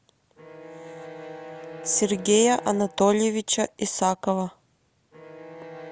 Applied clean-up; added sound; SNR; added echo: none; Bowed string instrument; 17 dB; none.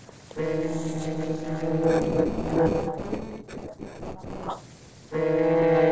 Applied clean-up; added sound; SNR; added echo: neural separator model SepFormer DNS4.